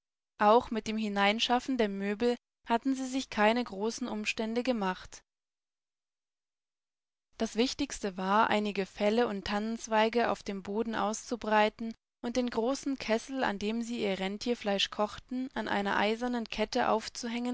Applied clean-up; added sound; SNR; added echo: none; none; none; none.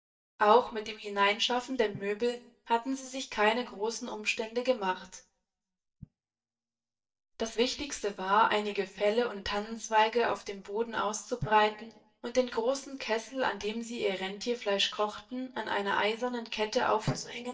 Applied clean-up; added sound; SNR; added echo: neural mask model DeepFilterNet 3.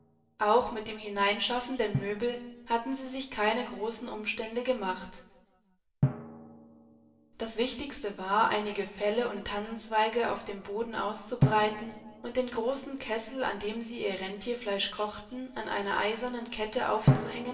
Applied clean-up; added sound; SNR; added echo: none; Drum; 6 dB; reverberation time 1.0 s.